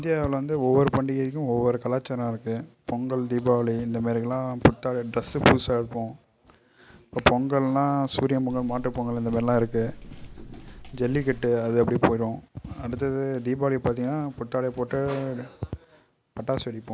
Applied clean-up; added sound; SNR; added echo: none; Walk, footsteps; 15 dB; none.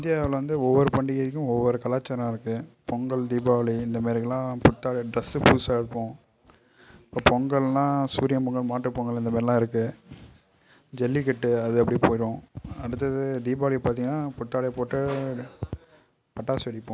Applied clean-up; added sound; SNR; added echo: none; none; none; none.